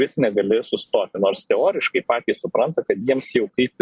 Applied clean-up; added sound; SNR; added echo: none; none; none; none.